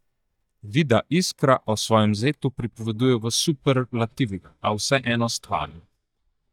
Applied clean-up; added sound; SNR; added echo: neural mask model DeepFilterNet 3.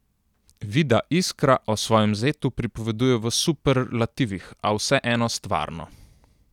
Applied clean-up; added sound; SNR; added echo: none; none; none; none.